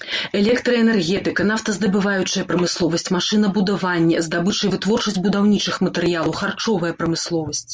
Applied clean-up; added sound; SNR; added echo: none; none; none; none.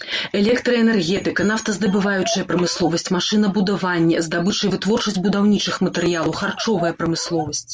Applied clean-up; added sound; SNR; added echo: none; Dog; 17 dB; none.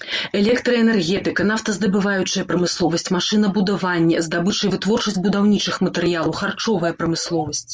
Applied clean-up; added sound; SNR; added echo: neural mask model Resemble Enhance denoiser.